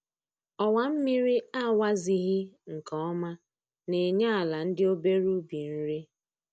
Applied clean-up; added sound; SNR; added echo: none; none; none; none.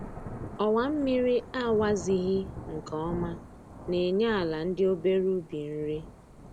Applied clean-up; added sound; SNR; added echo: none; Thunder / Rain; 13 dB; none.